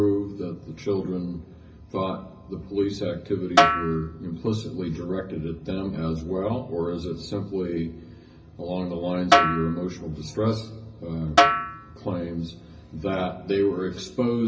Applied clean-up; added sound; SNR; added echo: none; Snare drum; -3 dB; reverberation time 0.4 s.